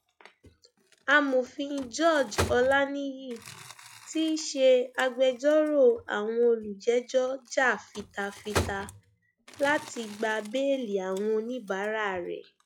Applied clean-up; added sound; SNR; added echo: classical method log-MMSE.